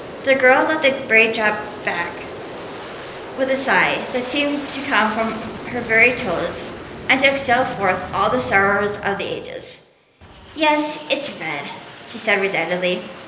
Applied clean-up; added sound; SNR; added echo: none; Aircraft; 13 dB; reverberation time 0.8 s.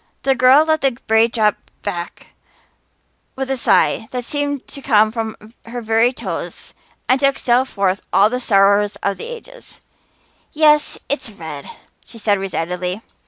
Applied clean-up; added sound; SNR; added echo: none; none; none; none.